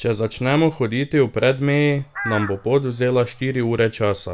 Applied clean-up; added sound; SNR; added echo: none; Crow; 14 dB; none.